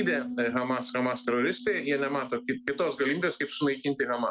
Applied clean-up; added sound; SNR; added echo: neural mask model RNNoise.